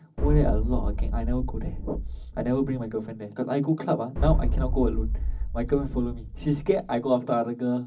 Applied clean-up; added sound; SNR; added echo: none; Boom; 0 dB; reverberation time 0.4 s.